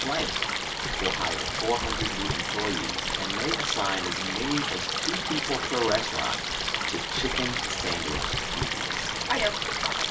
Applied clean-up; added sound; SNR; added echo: none; Stream; -3 dB; reverberation time 0.2 s.